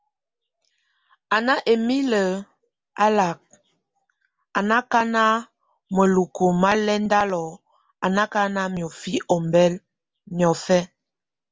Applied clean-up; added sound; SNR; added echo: none; none; none; none.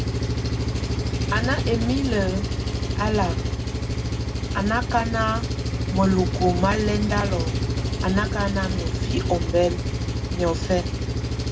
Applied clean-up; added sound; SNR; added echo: none; Engine; -1 dB; reverberation time 0.2 s.